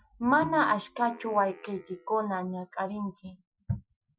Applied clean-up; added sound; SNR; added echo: classical method Wiener filter.